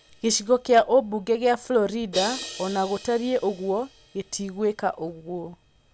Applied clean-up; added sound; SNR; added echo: none; Crash cymbal; 17 dB; none.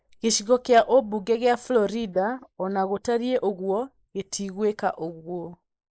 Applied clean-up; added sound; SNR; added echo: neural mask model Resemble Enhance denoiser.